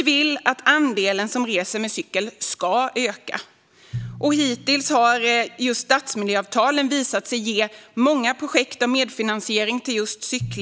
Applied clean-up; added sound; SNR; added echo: none; Drum; 20 dB; none.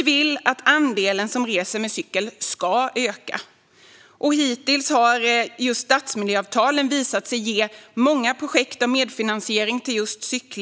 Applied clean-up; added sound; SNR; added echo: none; none; none; none.